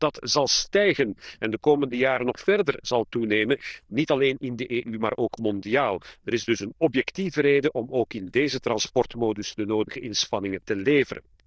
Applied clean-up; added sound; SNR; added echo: neural diffusion model UNIVERSE++.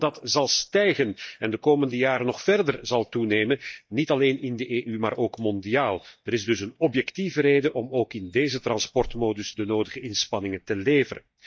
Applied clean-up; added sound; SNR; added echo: neural mask model DeepFilterNet 3.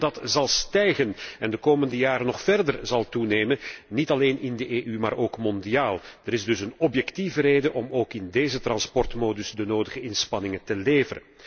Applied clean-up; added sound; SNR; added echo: none; none; none; none.